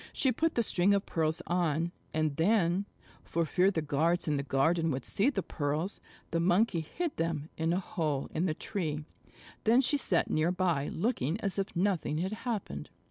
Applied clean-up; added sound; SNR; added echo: none; none; none; none.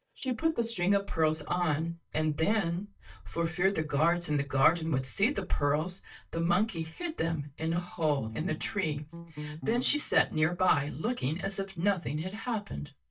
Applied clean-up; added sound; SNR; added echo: neural mask model DeepFilterNet 3.